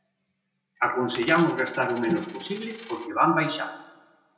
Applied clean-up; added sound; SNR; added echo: none; Coin (dropping); 16 dB; reverberation time 0.8 s.